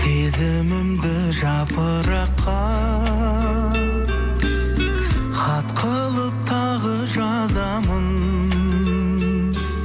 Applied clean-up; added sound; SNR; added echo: none; none; none; none.